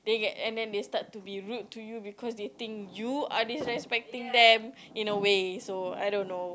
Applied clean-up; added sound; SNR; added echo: none; none; none; none.